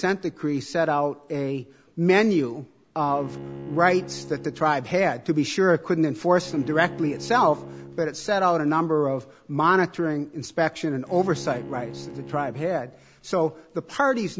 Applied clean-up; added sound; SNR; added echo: none; Bowed string instrument; 16 dB; none.